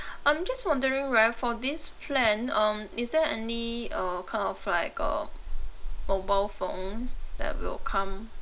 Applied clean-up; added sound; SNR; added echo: none; Fire; 3 dB; none.